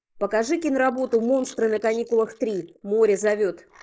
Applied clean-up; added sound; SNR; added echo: neural mask model Resemble Enhance denoiser.